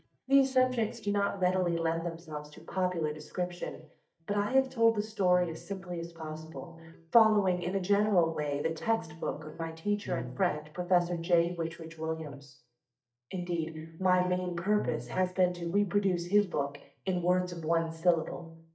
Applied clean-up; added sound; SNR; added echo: neural mask model DeepFilterNet 3.